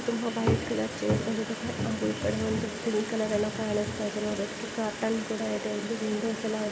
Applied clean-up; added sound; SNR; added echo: none; Sink (filling or washing) / Water tap, faucet; 12 dB; none.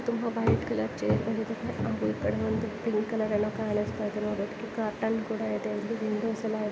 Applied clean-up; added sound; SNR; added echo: none; none; none; none.